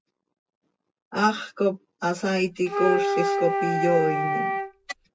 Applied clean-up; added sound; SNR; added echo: none; Wind instrument, woodwind instrument; -1 dB; none.